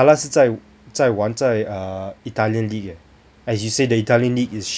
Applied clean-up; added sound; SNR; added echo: none; none; none; none.